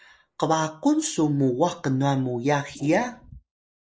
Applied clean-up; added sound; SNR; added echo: neural mask model Resemble Enhance denoiser.